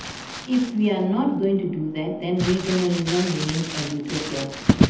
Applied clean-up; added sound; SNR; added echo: none; Crumpling, crinkling; 4 dB; reverberation time 0.8 s.